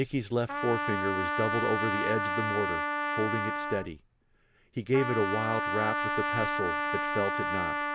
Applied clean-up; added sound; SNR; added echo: none; Trumpet; 0 dB; none.